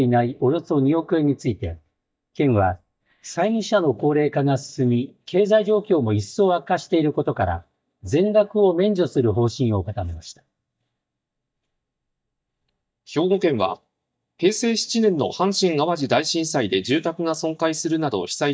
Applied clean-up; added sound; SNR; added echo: neural mask model DeepFilterNet 3.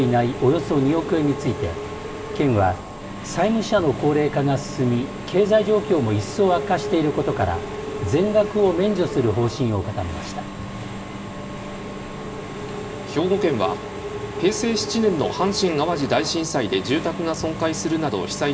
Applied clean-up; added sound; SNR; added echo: none; Engine / Mechanisms; 9 dB; reverberation time 0.6 s.